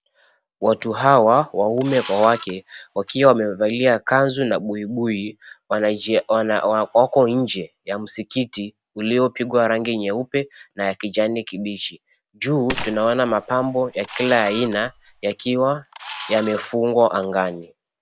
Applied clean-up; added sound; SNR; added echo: none; Gunshot, gunfire + Camera; 13 dB; none.